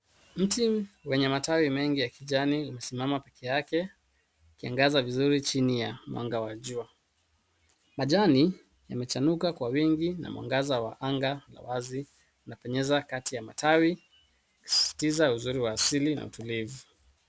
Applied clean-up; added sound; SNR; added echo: none; none; none; none.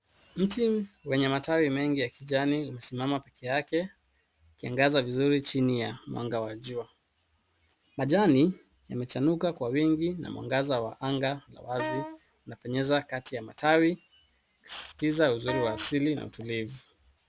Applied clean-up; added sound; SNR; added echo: none; Wind instrument, woodwind instrument; 9 dB; none.